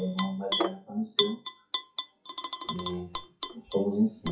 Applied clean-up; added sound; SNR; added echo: classical method WPE with log-MMSE.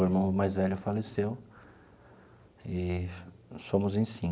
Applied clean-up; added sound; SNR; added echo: none; none; none; none.